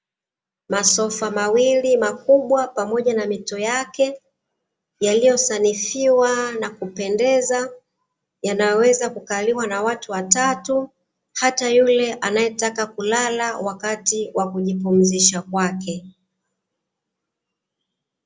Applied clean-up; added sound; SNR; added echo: none; none; none; none.